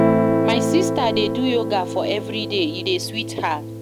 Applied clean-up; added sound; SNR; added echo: none; Guitar; -1 dB; none.